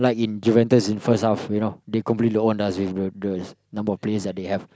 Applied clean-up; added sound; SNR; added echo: none; none; none; none.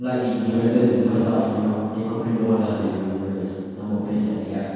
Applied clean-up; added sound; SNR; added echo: none; none; none; reverberation time 2.1 s.